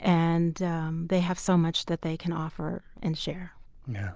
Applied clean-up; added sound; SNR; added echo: none; none; none; none.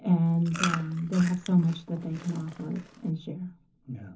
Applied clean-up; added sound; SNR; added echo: none; Chewing, mastication; 11 dB; reverberation time 0.3 s.